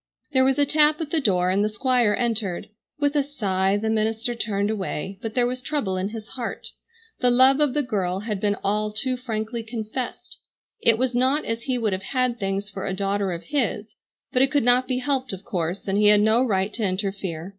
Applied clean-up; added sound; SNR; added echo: neural mask model Resemble Enhance denoiser.